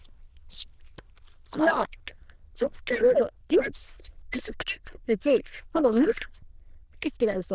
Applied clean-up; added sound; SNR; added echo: neural diffusion model UNIVERSE++.